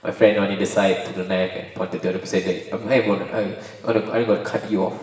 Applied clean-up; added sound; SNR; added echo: none; none; none; reverberation time 1.3 s.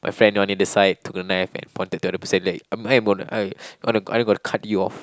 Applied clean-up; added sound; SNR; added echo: none; none; none; none.